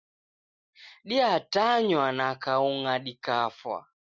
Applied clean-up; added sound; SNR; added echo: none; none; none; none.